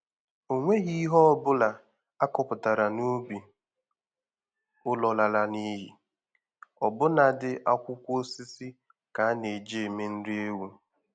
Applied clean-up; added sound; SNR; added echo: none; none; none; none.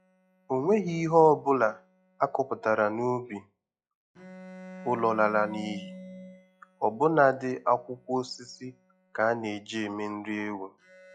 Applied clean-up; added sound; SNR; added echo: classical method log-MMSE.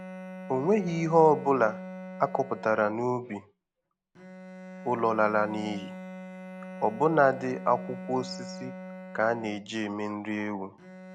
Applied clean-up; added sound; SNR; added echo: none; Bowed string instrument; 13 dB; none.